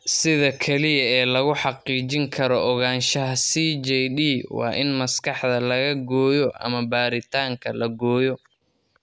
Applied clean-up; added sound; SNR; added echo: none; none; none; none.